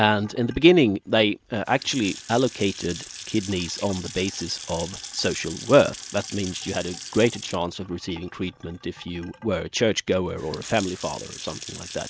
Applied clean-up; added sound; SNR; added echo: none; Sink (filling or washing) / Water tap, faucet / Splash, splatter; 15 dB; none.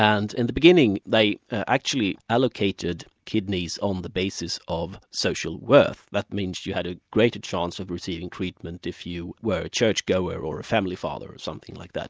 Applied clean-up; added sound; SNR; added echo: none; none; none; none.